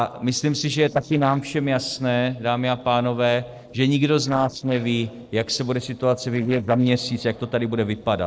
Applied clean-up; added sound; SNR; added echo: neural separator model SepFormer DNS4.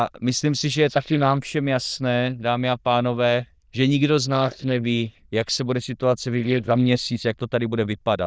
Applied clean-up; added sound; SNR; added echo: neural diffusion model UNIVERSE++.